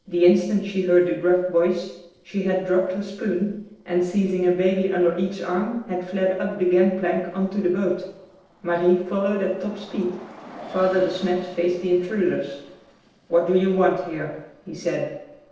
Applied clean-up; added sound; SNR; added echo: neural separator model SepFormer DNS4.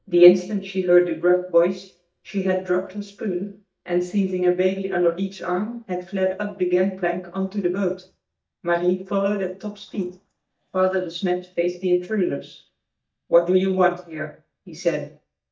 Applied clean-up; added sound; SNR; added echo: neural mask model DeepFilterNet 3.